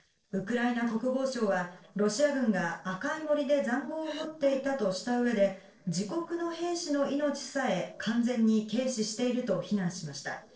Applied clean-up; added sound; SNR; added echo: neural separator model SepFormer DNS4.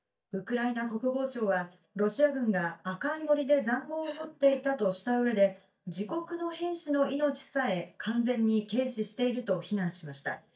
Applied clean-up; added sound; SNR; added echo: neural mask model DeepFilterNet 3.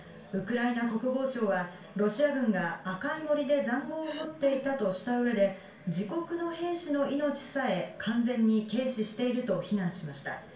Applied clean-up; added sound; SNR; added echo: none; Cough; 13 dB; reverberation time 0.4 s.